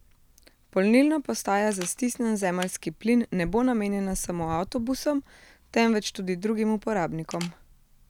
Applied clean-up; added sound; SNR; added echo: none; Camera; 20 dB; none.